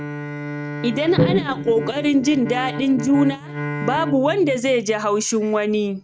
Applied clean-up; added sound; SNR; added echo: neural mask model RNNoise.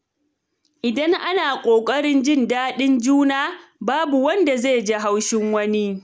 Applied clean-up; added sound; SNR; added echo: none; none; none; none.